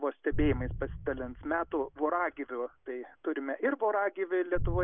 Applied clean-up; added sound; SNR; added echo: none; Boom; 6 dB; none.